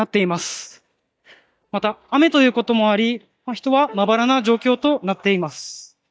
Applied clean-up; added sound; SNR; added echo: neural mask model DeepFilterNet 3.